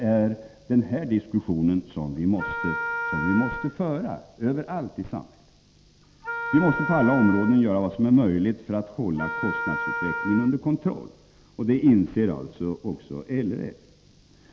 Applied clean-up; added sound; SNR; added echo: none; Wind instrument, woodwind instrument; 7 dB; none.